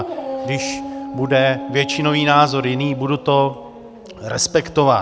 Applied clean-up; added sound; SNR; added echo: none; Dog; 11 dB; none.